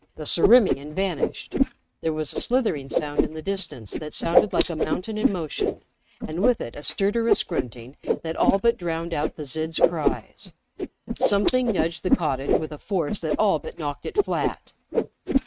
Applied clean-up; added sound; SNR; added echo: neural mask model RNNoise.